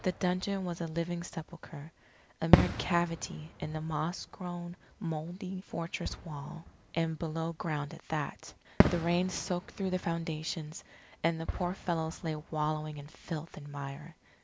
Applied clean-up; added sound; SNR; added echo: none; Fireworks; 2 dB; none.